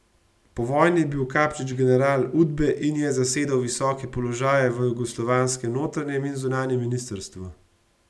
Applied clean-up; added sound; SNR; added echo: none; none; none; none.